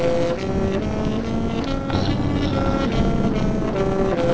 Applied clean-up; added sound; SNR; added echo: neural separator model SepFormer DNS4.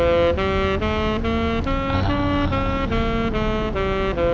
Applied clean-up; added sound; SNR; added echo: none; Wind instrument, woodwind instrument; -3 dB; none.